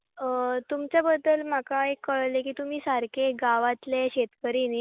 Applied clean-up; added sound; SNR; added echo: none; none; none; none.